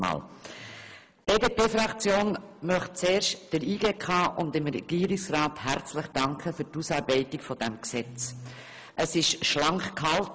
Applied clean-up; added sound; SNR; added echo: none; none; none; none.